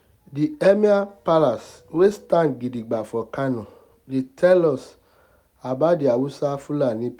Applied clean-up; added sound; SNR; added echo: none; none; none; none.